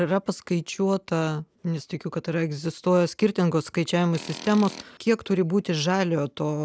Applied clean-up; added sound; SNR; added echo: none; Tools; 17 dB; none.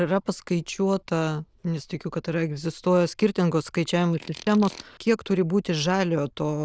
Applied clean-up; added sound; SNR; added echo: neural diffusion model UNIVERSE++.